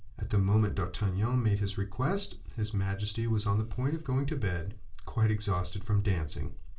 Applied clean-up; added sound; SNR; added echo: none; none; none; reverberation time 0.2 s.